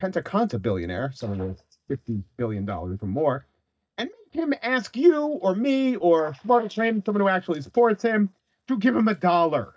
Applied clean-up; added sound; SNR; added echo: neural mask model DeepFilterNet 3.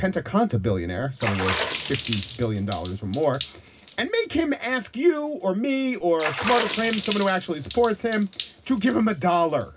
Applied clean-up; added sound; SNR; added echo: none; Water / Splash, splatter; 9 dB; reverberation time 0.4 s.